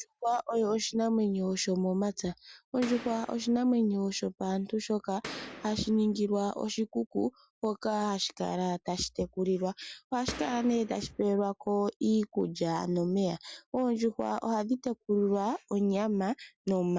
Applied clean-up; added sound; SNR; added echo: none; Boom; 14 dB; none.